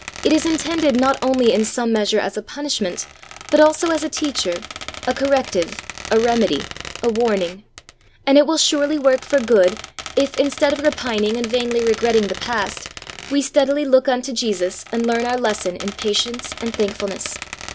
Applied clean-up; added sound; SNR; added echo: none; Squeak; 14 dB; none.